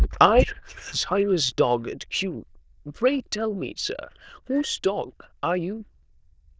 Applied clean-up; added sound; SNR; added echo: neural diffusion model UNIVERSE++.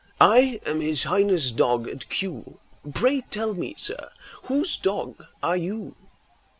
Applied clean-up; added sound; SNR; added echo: none; none; none; none.